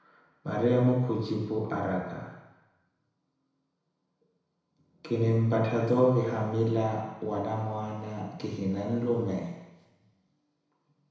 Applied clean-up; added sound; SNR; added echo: none; none; none; reverberation time 1.0 s.